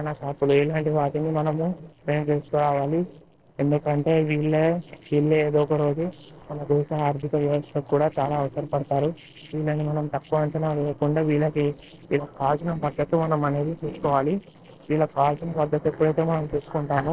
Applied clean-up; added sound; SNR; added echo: neural separator model SepFormer DNS4.